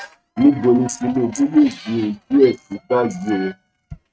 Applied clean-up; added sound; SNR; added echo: neural mask model RNNoise.